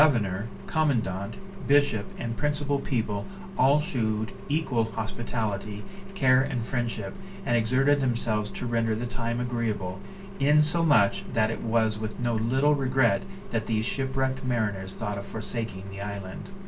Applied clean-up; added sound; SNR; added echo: none; Engine; 14 dB; reverberation time 0.2 s.